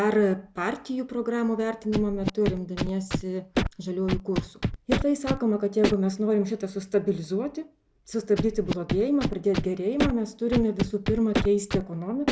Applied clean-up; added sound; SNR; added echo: none; Scratching (performance technique); 5 dB; none.